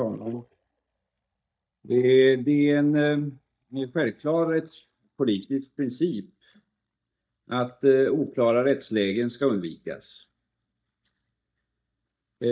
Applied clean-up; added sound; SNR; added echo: neural mask model DeepFilterNet 3.